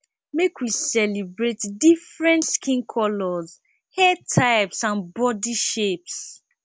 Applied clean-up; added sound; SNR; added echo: none; none; none; none.